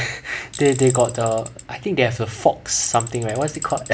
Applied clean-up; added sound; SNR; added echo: none; Tools; 12 dB; none.